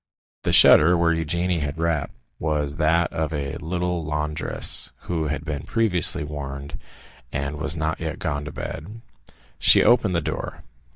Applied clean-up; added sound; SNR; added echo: neural mask model DeepFilterNet 3.